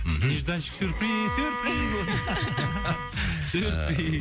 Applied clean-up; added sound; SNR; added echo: none; Bowed string instrument; 7 dB; none.